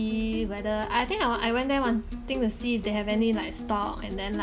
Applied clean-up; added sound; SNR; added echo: none; Acoustic guitar; 13 dB; none.